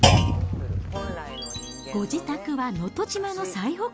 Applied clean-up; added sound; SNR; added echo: none; Thump, thud; -2 dB; none.